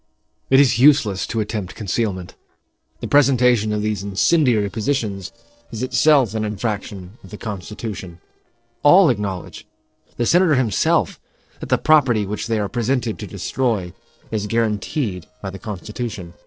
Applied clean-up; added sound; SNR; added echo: neural separator model SepFormer DNS4.